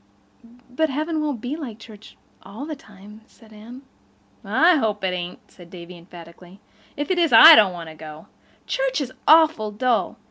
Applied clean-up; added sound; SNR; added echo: none; none; none; none.